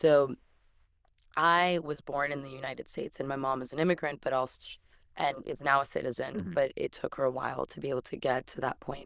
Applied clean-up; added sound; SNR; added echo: neural diffusion model UNIVERSE++.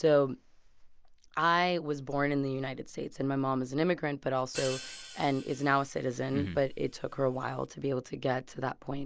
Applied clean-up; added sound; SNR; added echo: none; Hi-hat; 16 dB; none.